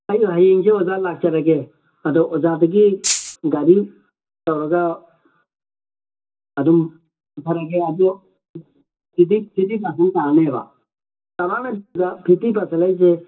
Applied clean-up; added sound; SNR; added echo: none; Rattle (instrument); 2 dB; reverberation time 0.2 s.